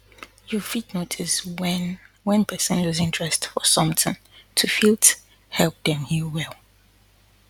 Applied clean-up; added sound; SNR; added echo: none; none; none; none.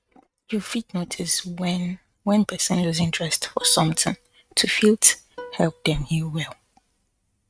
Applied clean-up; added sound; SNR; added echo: neural mask model RNNoise.